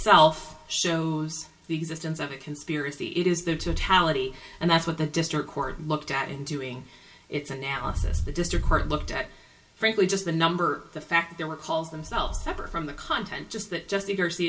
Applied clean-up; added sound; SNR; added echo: none; none; none; reverberation time 0.2 s.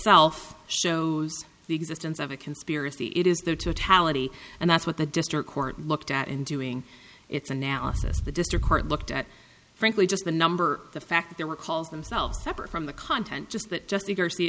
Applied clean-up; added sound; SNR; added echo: none; none; none; none.